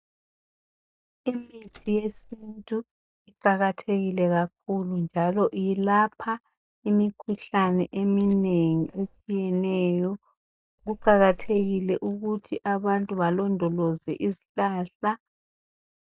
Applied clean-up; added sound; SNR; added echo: neural mask model DeepFilterNet 3.